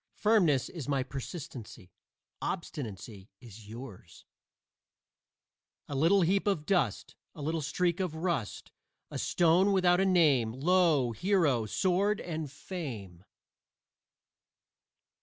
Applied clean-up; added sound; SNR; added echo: none; none; none; none.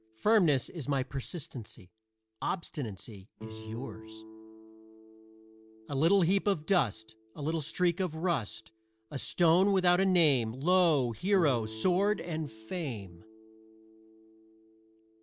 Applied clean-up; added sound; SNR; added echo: none; Guitar; 19 dB; none.